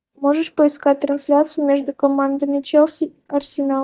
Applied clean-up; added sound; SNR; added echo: neural mask model DeepFilterNet 3.